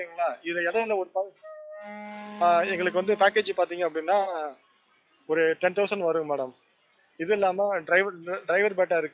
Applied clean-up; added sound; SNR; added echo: classical method log-MMSE.